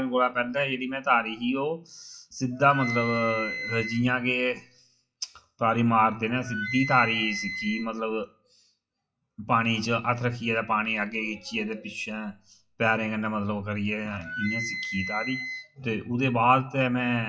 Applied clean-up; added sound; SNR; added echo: classical method WPE with log-MMSE.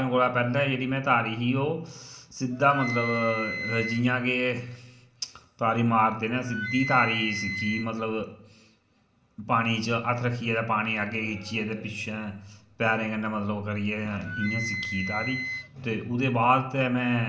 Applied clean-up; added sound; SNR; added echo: none; Wind instrument, woodwind instrument; 9 dB; reverberation time 0.4 s.